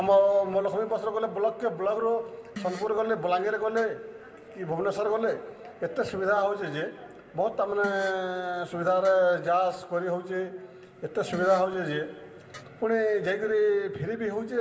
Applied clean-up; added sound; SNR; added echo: none; Fart; 19 dB; reverberation time 1.8 s.